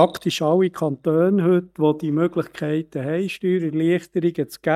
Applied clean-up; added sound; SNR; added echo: neural mask model DeepFilterNet 3.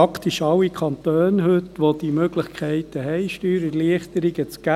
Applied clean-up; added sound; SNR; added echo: none; none; none; none.